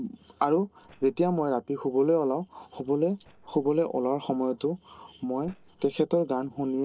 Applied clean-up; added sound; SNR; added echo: neural separator model SepFormer DNS4.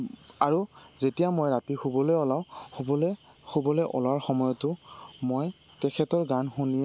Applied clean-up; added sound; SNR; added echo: none; none; none; none.